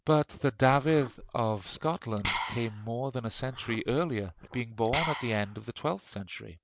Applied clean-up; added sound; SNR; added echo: none; Liquid; 9 dB; none.